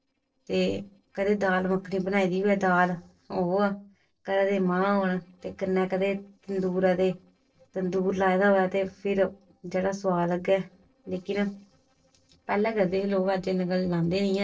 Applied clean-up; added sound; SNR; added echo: neural separator model SepFormer DNS4.